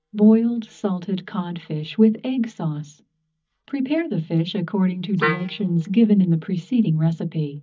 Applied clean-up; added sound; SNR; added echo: neural mask model DeepFilterNet 3.